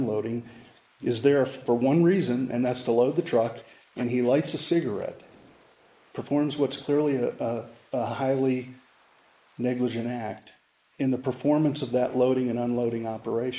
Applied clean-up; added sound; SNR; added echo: neural mask model Resemble Enhance denoiser.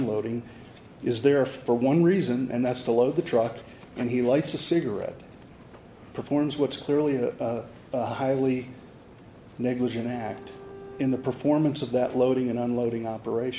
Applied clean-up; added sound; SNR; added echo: none; Bowed string instrument; 19 dB; none.